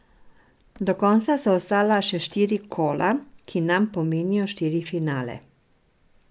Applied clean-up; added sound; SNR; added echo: none; none; none; none.